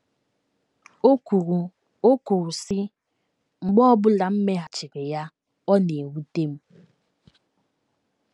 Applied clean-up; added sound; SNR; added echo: none; none; none; none.